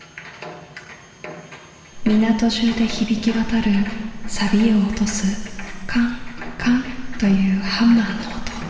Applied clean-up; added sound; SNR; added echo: none; none; none; reverberation time 2.1 s.